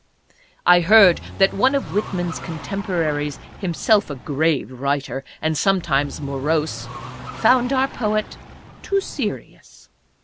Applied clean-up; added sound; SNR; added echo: none; Car; 14 dB; none.